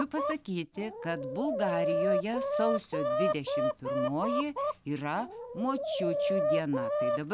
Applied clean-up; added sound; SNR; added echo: none; Chicken, rooster; -2 dB; none.